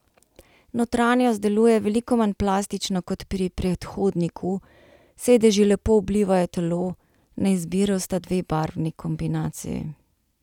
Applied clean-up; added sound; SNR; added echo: none; none; none; none.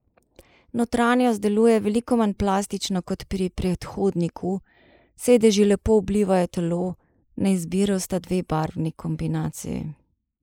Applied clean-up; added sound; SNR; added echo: neural mask model Resemble Enhance denoiser.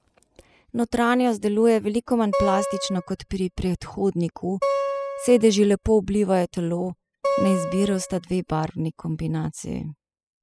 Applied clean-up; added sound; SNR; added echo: classical method spectral subtraction.